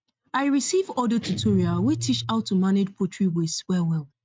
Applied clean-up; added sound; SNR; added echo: neural mask model RNNoise.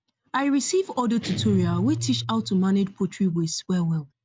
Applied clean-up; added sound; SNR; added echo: none; Guitar; 10 dB; none.